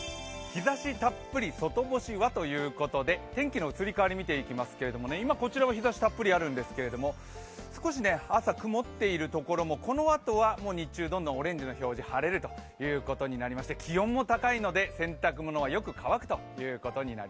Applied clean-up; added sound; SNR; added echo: none; none; none; none.